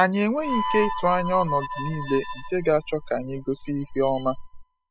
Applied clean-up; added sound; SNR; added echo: classical method spectral subtraction.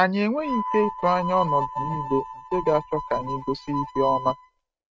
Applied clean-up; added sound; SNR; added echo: neural mask model RNNoise.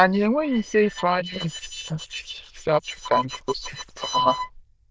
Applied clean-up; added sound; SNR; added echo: neural diffusion model UNIVERSE++.